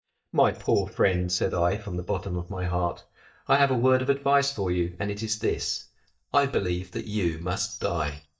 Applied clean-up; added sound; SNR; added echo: neural mask model DeepFilterNet 3.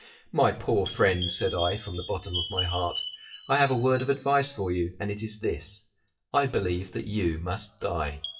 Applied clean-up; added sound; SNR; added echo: classical method WPE with log-MMSE.